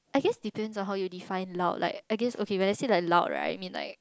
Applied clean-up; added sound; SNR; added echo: none; none; none; none.